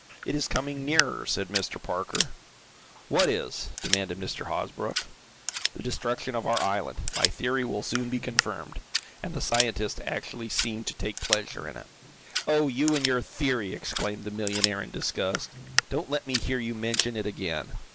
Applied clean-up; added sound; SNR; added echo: none; Scissors; 4 dB; none.